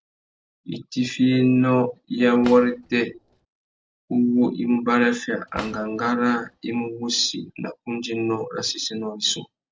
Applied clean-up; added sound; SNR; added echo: neural separator model SepFormer DNS4.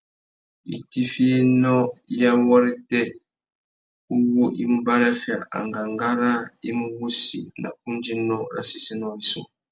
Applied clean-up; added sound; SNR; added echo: none; none; none; none.